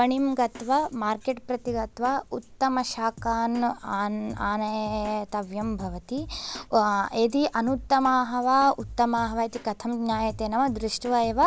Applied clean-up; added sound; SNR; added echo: none; Drum kit; 18 dB; none.